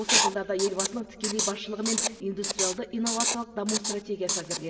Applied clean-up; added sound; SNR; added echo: none; Writing; -2 dB; reverberation time 1.6 s.